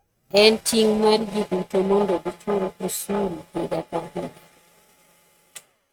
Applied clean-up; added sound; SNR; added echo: neural mask model RNNoise.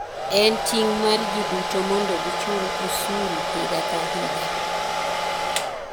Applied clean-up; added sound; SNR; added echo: none; Domestic sounds, home sounds; -1 dB; none.